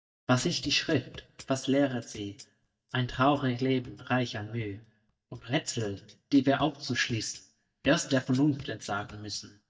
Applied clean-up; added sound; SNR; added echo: neural mask model DeepFilterNet 3.